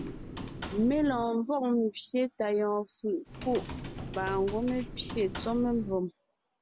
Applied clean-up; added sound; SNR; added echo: none; Computer keyboard; 11 dB; none.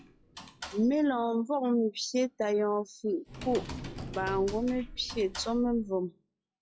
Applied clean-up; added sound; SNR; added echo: classical method log-MMSE.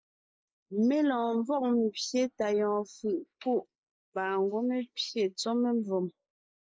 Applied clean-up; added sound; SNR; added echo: neural mask model Resemble Enhance denoiser.